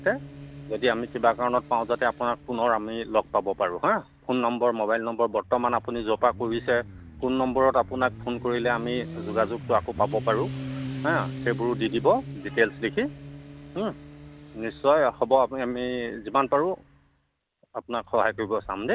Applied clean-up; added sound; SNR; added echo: none; Motorcycle; 14 dB; none.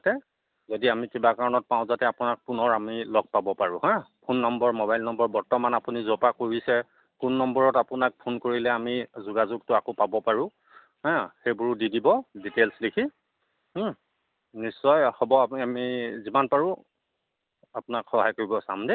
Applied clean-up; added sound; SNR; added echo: none; none; none; none.